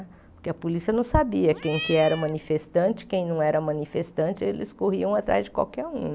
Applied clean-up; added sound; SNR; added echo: none; Cat; 11 dB; none.